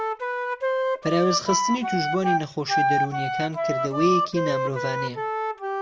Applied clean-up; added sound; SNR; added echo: none; Wind instrument, woodwind instrument; -1 dB; none.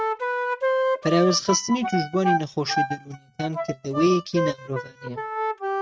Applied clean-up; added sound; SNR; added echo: neural mask model RNNoise.